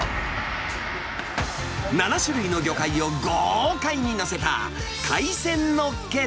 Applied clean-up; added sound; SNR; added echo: none; Gong; 11 dB; none.